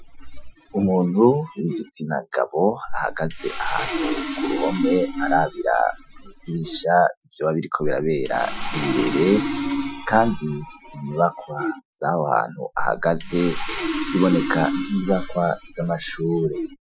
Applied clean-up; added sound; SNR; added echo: classical method Wiener filter.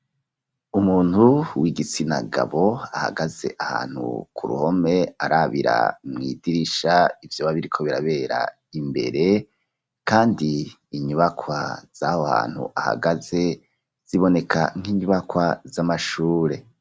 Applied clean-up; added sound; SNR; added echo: none; none; none; none.